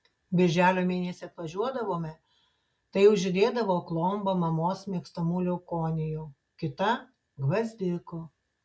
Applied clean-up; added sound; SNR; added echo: none; none; none; none.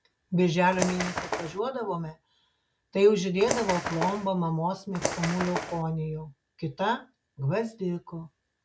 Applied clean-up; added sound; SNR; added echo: none; Bird; 4 dB; none.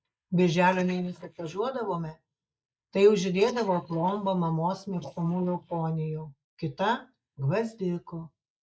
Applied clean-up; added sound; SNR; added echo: neural mask model Resemble Enhance denoiser.